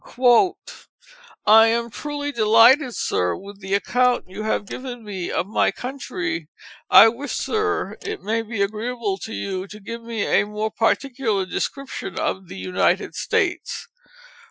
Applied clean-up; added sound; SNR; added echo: classical method Wiener filter.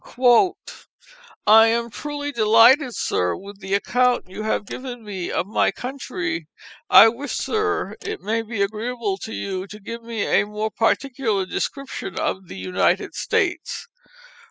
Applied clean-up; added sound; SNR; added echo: classical method spectral subtraction.